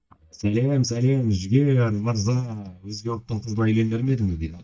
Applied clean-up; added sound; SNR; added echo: neural mask model DeepFilterNet 3.